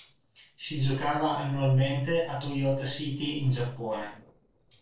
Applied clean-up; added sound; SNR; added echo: neural separator model SepFormer DNS4.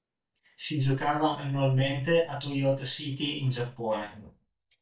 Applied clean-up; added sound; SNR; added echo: neural mask model DeepFilterNet 3.